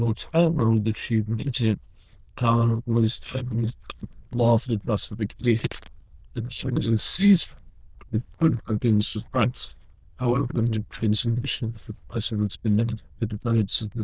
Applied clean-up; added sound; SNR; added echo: neural diffusion model UNIVERSE++.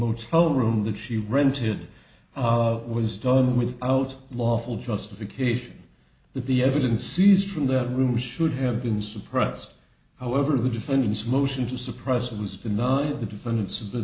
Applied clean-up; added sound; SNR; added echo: none; none; none; none.